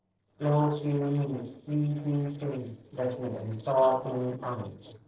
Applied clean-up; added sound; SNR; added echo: neural separator model SepFormer DNS4.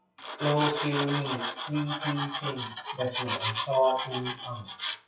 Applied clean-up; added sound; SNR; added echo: classical method WPE with log-MMSE.